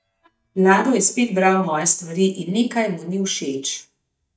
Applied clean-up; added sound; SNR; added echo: neural mask model DeepFilterNet 3.